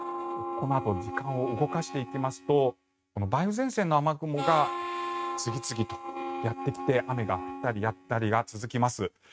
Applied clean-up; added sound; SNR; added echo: neural mask model RNNoise.